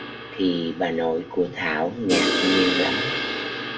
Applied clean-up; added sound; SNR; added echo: none; Crash cymbal; 2 dB; reverberation time 0.4 s.